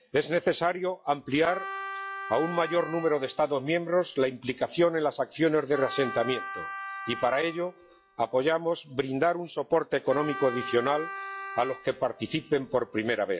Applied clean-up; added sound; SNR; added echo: classical method log-MMSE.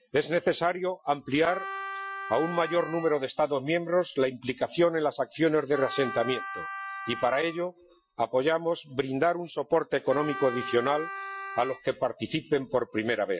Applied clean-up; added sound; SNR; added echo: classical method Wiener filter.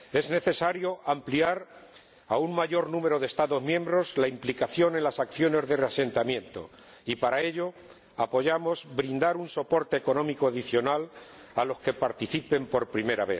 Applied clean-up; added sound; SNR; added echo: none; none; none; none.